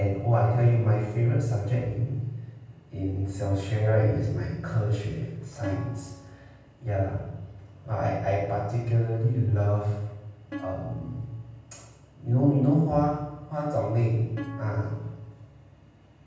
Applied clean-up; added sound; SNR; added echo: none; Plucked string instrument; 17 dB; reverberation time 1.2 s.